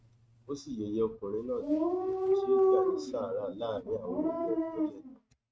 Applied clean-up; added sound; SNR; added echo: neural mask model RNNoise.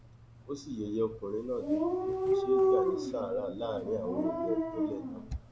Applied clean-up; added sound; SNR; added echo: none; Dog; -4 dB; none.